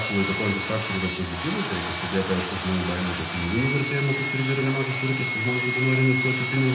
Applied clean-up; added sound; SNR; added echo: none; Sawing; 4 dB; reverberation time 0.8 s.